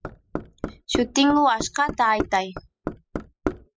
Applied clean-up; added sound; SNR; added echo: classical method spectral subtraction.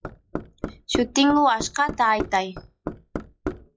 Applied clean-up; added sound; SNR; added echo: classical method log-MMSE.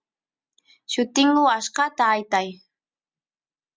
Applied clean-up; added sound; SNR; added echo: none; none; none; none.